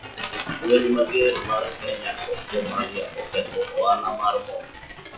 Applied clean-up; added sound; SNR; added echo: classical method WPE with log-MMSE.